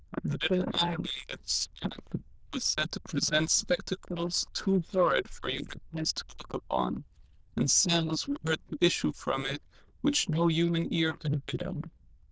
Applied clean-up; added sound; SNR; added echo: neural diffusion model UNIVERSE++.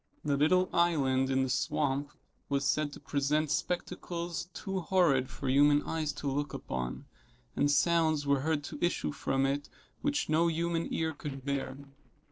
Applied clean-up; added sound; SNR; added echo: neural separator model SepFormer DNS4.